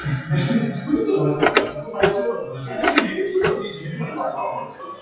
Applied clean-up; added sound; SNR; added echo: classical method WPE with log-MMSE.